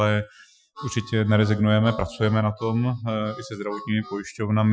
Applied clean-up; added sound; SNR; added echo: classical method Wiener filter.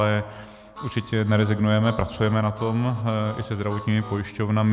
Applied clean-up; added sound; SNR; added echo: none; Harmonica; 18 dB; none.